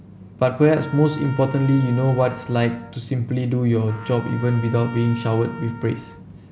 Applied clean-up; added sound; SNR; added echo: none; Trumpet; 18 dB; none.